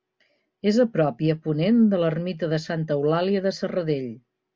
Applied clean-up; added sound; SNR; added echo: none; none; none; none.